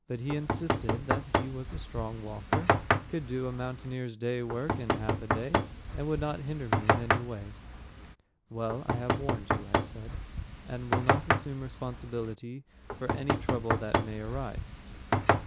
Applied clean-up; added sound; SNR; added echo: none; Knock; -5 dB; none.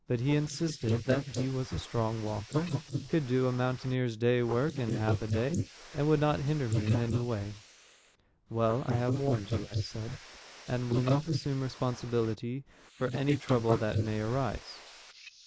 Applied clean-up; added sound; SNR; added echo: neural mask model Resemble Enhance denoiser.